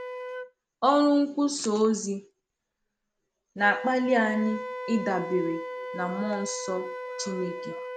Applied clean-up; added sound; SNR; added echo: none; Wind instrument, woodwind instrument; 10 dB; none.